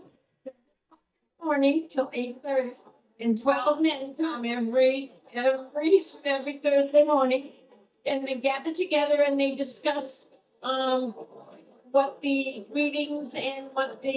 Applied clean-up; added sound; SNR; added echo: neural mask model DeepFilterNet 3.